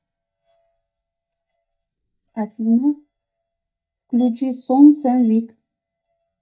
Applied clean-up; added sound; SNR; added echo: neural mask model DeepFilterNet 3.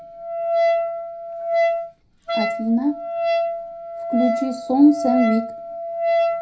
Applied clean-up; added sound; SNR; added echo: none; Wind instrument, woodwind instrument; 0 dB; reverberation time 0.4 s.